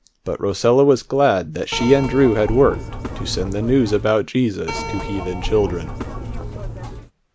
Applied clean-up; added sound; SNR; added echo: none; Keyboard (musical); 8 dB; none.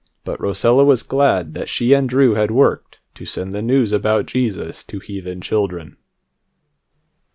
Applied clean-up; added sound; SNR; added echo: none; none; none; none.